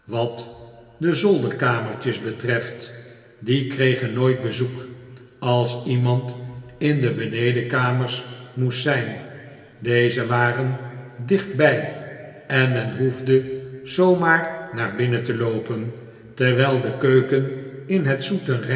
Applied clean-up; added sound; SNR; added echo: none; none; none; reverberation time 2.6 s.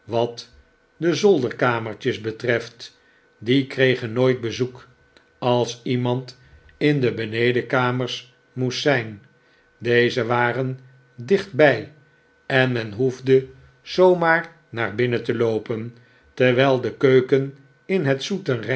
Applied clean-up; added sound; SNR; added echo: none; none; none; none.